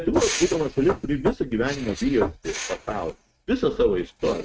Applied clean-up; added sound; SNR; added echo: neural mask model RNNoise.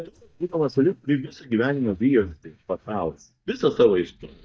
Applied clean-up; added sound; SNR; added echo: neural mask model DeepFilterNet 3.